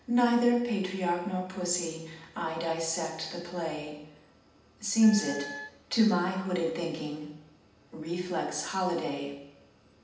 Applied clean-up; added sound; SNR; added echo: none; Wind instrument, woodwind instrument; 12 dB; reverberation time 0.8 s.